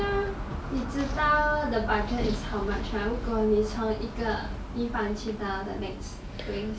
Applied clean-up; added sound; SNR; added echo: none; none; none; none.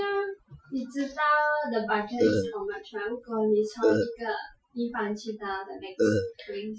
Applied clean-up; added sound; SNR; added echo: classical method Wiener filter.